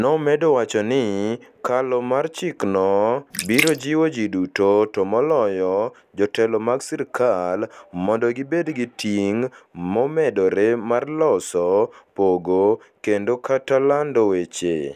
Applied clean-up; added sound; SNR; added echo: none; Splash, splatter; 9 dB; none.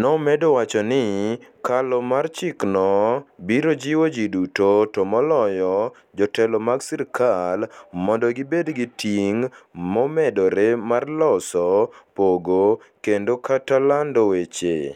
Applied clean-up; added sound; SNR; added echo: none; none; none; none.